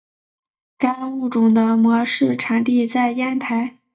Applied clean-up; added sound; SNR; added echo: neural mask model DeepFilterNet 3.